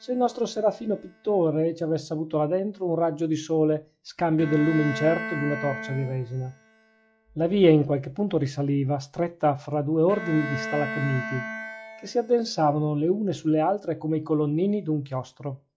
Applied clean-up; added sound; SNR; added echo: classical method log-MMSE.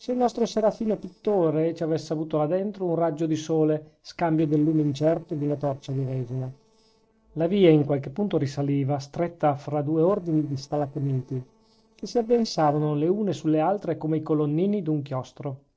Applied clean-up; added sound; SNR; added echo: neural separator model SepFormer DNS4.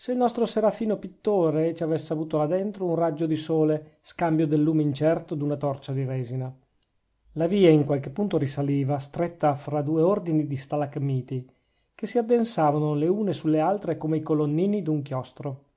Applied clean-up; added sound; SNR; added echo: none; none; none; none.